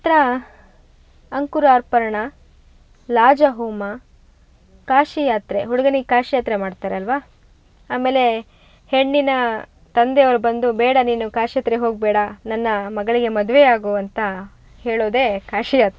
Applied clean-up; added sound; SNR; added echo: none; none; none; none.